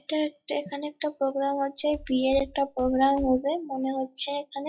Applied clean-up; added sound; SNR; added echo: classical method log-MMSE.